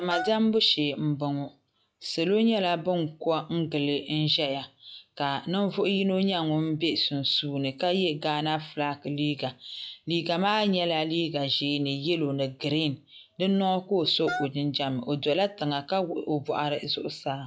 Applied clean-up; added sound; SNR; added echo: classical method log-MMSE.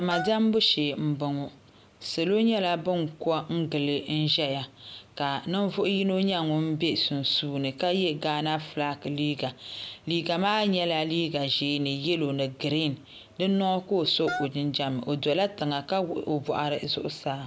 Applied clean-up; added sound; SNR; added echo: none; Wind instrument, woodwind instrument; 9 dB; none.